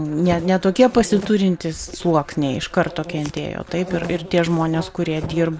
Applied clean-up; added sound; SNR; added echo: none; Insect; 14 dB; none.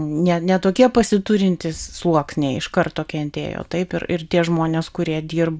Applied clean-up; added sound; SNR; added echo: none; none; none; none.